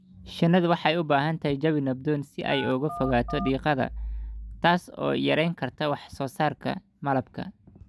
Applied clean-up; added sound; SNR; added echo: none; Telephone; 10 dB; none.